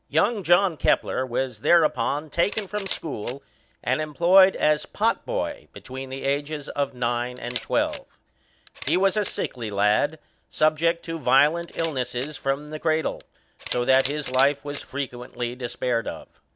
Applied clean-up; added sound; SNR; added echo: none; Camera; 14 dB; none.